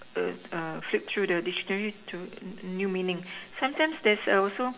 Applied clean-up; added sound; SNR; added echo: none; none; none; reverberation time 1.0 s.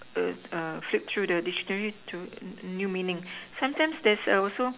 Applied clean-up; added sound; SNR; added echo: none; none; none; none.